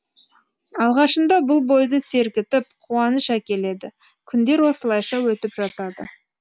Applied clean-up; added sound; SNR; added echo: none; none; none; none.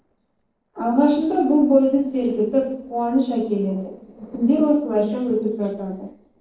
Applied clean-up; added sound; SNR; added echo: neural separator model SepFormer DNS4.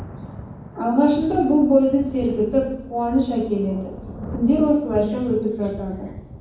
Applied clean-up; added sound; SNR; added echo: none; Thunder / Rain; 15 dB; reverberation time 1.2 s.